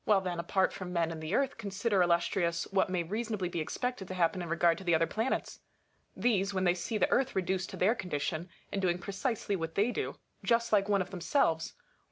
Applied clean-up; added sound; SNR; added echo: none; none; none; none.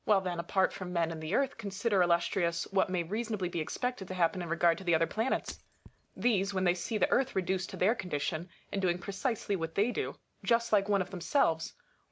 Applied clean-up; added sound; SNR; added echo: none; Shatter; 20 dB; none.